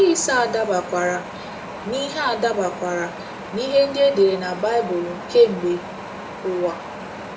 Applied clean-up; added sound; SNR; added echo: none; Wind; 12 dB; reverberation time 0.5 s.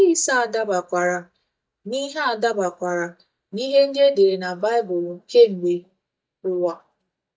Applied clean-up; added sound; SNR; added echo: neural mask model DeepFilterNet 3.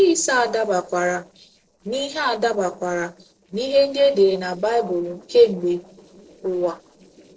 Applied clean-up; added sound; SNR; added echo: neural separator model SepFormer DNS4.